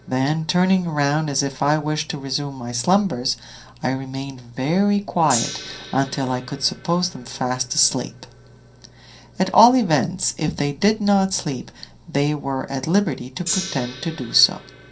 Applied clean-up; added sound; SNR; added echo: none; Gong; 16 dB; reverberation time 0.3 s.